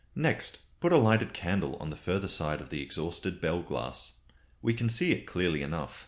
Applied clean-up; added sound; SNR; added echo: none; none; none; none.